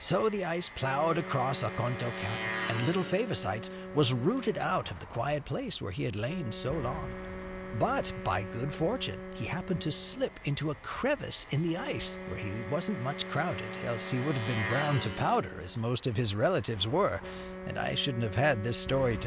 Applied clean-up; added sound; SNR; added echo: none; Engine + Wind instrument, woodwind instrument; 9 dB; none.